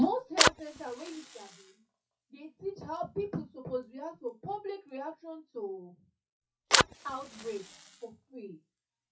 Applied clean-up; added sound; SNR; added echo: classical method WPE with log-MMSE.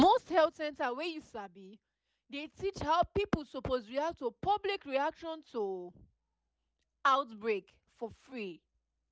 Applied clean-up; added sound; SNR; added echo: none; none; none; none.